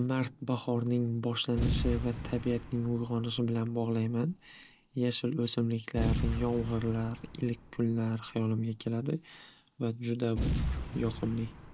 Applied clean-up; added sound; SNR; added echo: none; Boom; 6 dB; none.